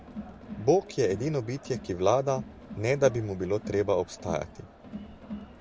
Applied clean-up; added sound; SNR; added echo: none; Crowd; 14 dB; none.